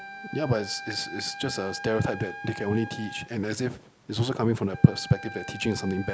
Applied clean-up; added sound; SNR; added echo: none; Wind instrument, woodwind instrument; 14 dB; none.